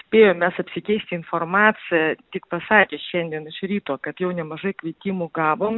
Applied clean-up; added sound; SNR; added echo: none; none; none; none.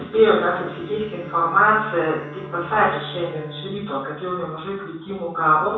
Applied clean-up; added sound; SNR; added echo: none; Bowed string instrument; 17 dB; reverberation time 0.7 s.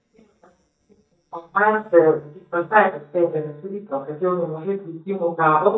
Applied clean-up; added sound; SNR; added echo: neural mask model DeepFilterNet 3.